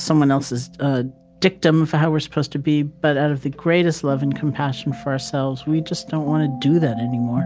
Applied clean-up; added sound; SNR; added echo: none; none; none; none.